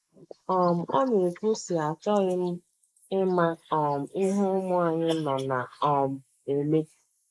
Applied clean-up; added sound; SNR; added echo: neural mask model Resemble Enhance denoiser.